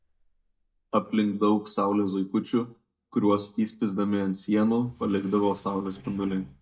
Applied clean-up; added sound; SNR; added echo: neural mask model DeepFilterNet 3.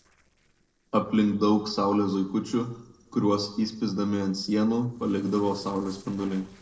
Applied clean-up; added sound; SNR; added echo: neural separator model SepFormer DNS4.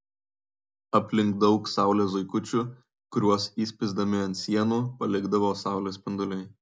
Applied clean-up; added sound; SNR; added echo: none; none; none; none.